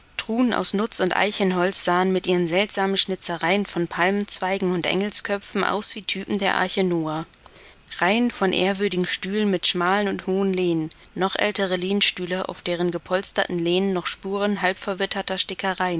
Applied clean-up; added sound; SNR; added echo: none; none; none; none.